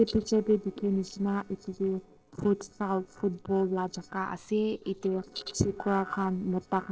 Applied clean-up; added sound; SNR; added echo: neural separator model SepFormer DNS4.